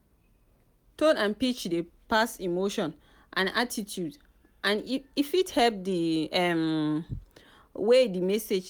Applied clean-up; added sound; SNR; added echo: none; none; none; none.